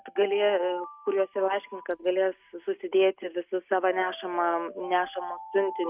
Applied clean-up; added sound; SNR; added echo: neural mask model RNNoise.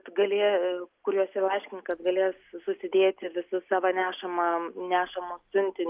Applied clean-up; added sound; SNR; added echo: none; none; none; none.